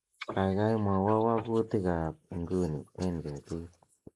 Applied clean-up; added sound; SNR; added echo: neural mask model Resemble Enhance denoiser.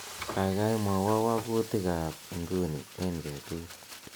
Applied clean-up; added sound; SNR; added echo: none; Frying (food); 13 dB; none.